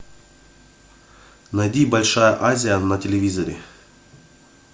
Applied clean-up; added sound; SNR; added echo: none; none; none; none.